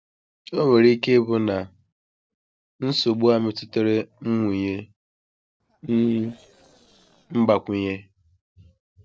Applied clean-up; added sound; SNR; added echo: neural separator model SepFormer DNS4.